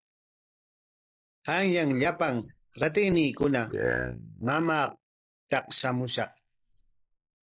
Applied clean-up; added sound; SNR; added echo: neural mask model Resemble Enhance denoiser.